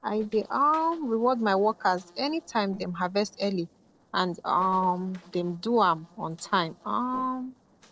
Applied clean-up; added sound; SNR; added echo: neural separator model SepFormer DNS4.